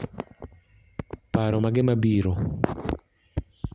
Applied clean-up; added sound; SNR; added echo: none; none; none; none.